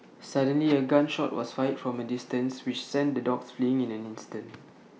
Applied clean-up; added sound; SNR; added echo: none; none; none; none.